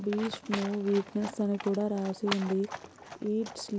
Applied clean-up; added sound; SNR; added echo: none; Livestock, farm animals, working animals; 11 dB; none.